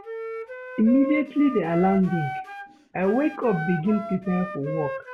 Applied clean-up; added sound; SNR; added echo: none; Wind instrument, woodwind instrument; 10 dB; none.